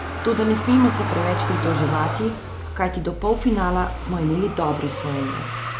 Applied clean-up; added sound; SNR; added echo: none; Motor vehicle (road); 4 dB; none.